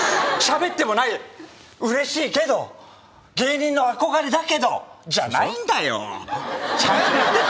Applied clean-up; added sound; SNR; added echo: none; none; none; none.